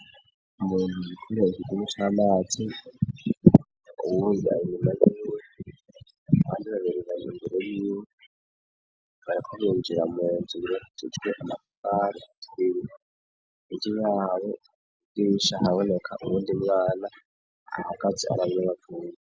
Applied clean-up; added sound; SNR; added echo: none; none; none; none.